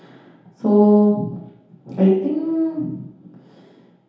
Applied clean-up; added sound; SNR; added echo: none; none; none; reverberation time 0.8 s.